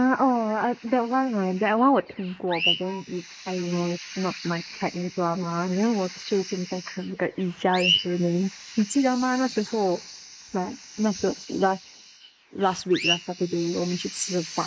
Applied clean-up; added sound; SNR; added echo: neural mask model Resemble Enhance denoiser.